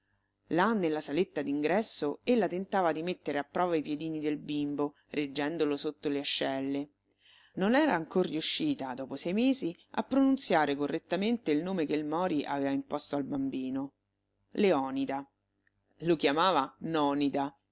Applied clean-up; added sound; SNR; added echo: none; none; none; none.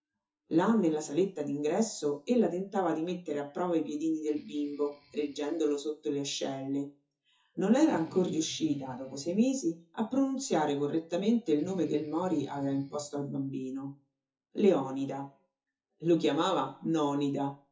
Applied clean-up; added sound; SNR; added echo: classical method WPE with log-MMSE.